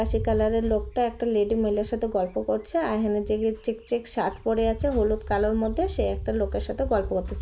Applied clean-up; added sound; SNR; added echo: none; Bird; 9 dB; none.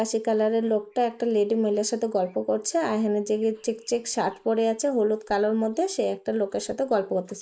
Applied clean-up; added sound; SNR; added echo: neural mask model Resemble Enhance denoiser.